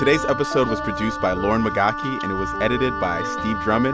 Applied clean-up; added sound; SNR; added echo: none; Wind instrument, woodwind instrument; 6 dB; none.